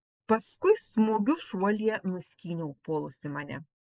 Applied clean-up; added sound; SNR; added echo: neural mask model Resemble Enhance denoiser.